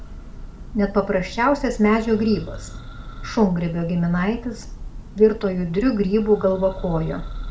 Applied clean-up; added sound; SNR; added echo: none; Church bell; 12 dB; reverberation time 0.4 s.